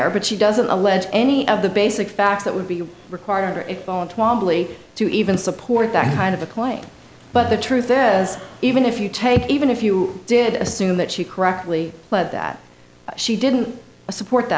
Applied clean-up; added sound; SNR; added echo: none; none; none; none.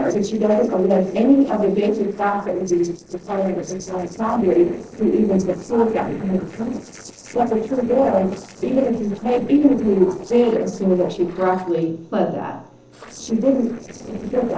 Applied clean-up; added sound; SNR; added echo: neural separator model SepFormer DNS4.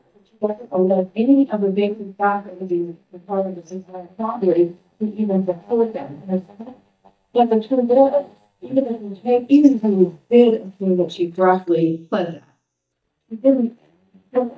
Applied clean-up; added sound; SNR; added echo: neural mask model DeepFilterNet 3.